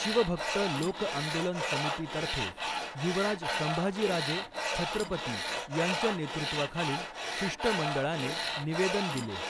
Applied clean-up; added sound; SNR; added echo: none; Tools; 1 dB; none.